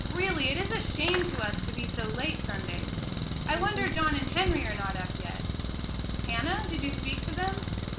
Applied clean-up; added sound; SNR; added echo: none; Engine + Fireworks; -1 dB; none.